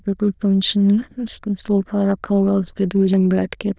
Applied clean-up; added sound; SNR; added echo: neural diffusion model UNIVERSE++.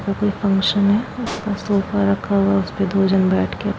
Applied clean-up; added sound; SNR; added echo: none; Explosion; 18 dB; none.